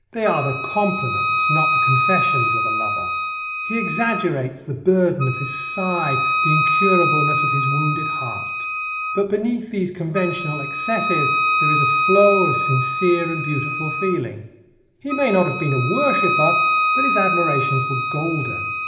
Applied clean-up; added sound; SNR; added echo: none; Wind instrument, woodwind instrument; -1 dB; reverberation time 1.0 s.